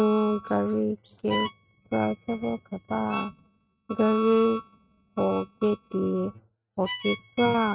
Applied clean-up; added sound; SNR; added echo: neural mask model RNNoise.